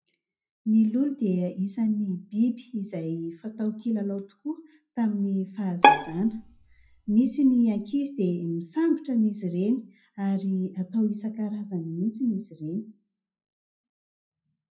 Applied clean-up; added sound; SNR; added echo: classical method WPE with log-MMSE.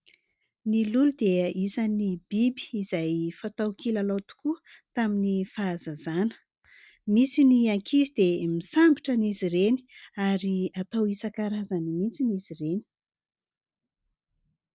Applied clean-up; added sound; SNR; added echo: none; none; none; none.